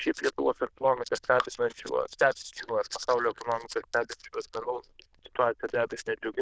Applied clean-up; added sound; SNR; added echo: neural diffusion model UNIVERSE++.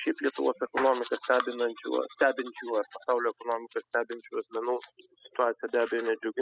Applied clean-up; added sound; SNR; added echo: classical method spectral subtraction.